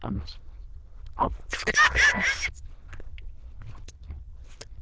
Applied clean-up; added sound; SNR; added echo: neural diffusion model UNIVERSE++.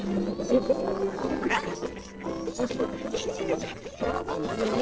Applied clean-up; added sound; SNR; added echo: neural separator model SepFormer DNS4.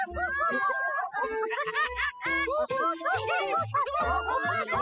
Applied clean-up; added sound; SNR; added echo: classical method spectral subtraction.